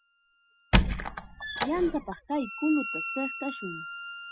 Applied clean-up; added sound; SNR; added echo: classical method spectral subtraction.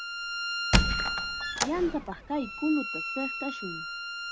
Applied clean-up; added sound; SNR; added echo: none; Bowed string instrument + Squeak; -3 dB; none.